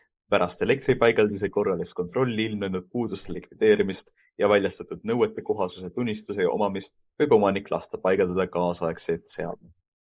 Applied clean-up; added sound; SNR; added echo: neural mask model Resemble Enhance denoiser.